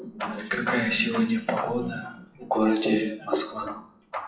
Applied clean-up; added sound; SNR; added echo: classical method WPE with log-MMSE.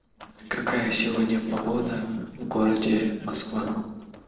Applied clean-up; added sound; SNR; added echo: neural separator model SepFormer DNS4.